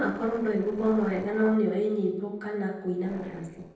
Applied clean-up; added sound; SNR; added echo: neural separator model SepFormer DNS4.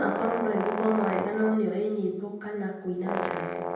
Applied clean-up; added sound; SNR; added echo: none; Brass instrument; 5 dB; reverberation time 0.9 s.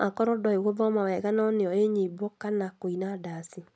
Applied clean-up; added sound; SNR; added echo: none; none; none; none.